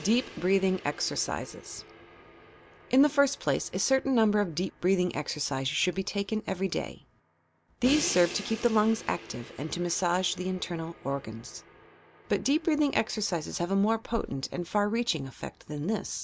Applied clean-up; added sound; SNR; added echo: none; Crash cymbal; 18 dB; none.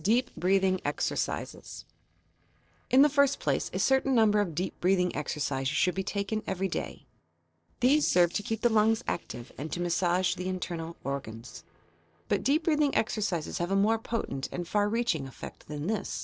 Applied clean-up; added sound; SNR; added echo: neural separator model SepFormer DNS4.